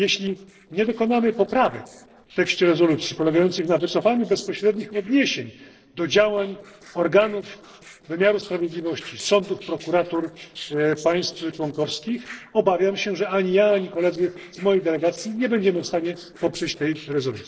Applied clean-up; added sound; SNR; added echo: neural separator model SepFormer DNS4.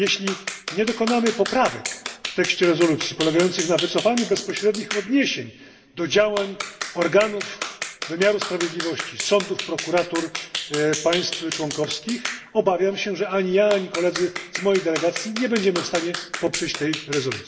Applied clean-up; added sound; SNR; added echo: none; Clapping; 9 dB; reverberation time 0.6 s.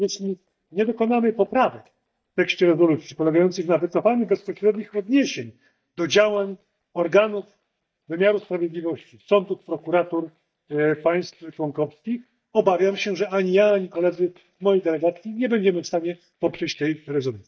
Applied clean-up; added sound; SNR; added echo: neural mask model DeepFilterNet 3.